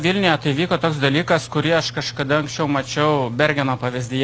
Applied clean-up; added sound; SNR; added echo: none; Engine; 17 dB; none.